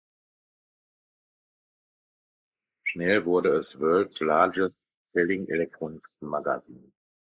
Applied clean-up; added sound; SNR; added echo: neural mask model Resemble Enhance denoiser.